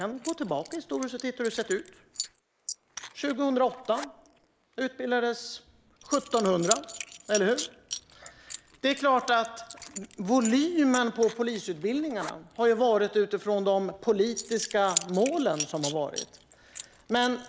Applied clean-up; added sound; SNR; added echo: neural mask model Resemble Enhance denoiser.